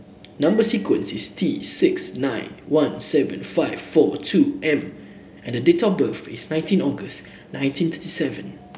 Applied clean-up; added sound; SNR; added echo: none; Bicycle bell; 14 dB; none.